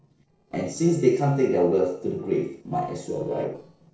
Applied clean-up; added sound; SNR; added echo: neural separator model SepFormer DNS4.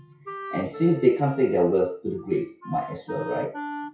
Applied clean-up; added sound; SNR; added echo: classical method WPE with log-MMSE.